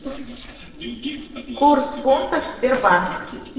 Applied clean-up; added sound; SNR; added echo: neural separator model SepFormer DNS4.